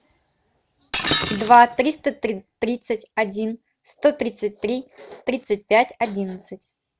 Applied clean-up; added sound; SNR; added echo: none; Shatter; 4 dB; none.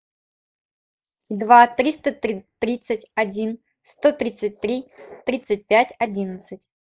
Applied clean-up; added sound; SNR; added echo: neural mask model Resemble Enhance denoiser.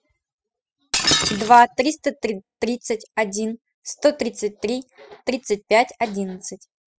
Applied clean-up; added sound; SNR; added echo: classical method spectral subtraction.